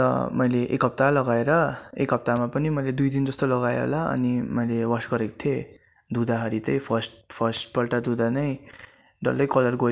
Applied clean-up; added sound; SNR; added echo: none; none; none; none.